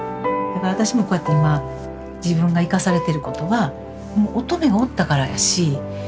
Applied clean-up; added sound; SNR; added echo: none; none; none; none.